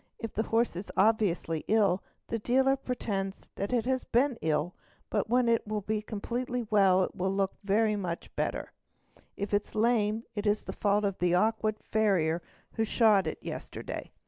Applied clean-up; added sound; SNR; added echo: none; none; none; none.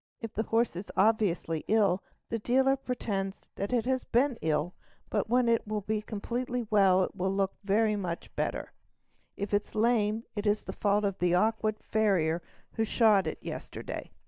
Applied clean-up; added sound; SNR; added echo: neural mask model DeepFilterNet 3.